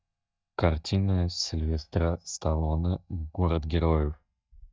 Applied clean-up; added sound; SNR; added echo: neural mask model DeepFilterNet 3.